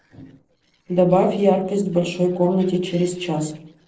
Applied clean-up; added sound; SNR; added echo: neural separator model SepFormer DNS4.